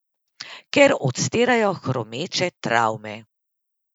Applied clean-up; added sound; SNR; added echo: none; none; none; none.